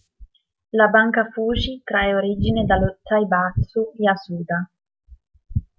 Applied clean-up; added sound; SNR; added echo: none; none; none; none.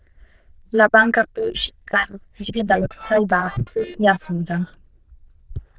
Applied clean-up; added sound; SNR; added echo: neural diffusion model UNIVERSE++.